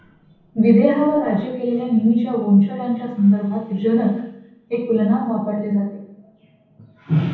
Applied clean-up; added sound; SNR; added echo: none; none; none; reverberation time 0.9 s.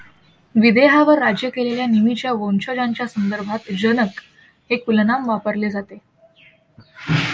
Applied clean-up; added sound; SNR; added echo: none; none; none; none.